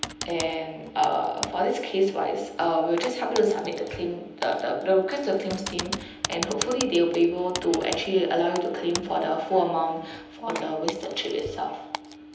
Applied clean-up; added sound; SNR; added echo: none; Typing; 12 dB; reverberation time 0.9 s.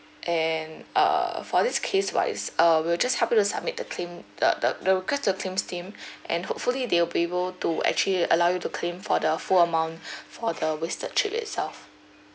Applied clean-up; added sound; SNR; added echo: none; none; none; none.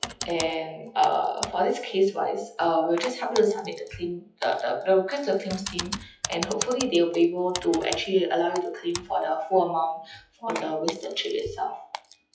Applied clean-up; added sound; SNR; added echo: classical method WPE with log-MMSE.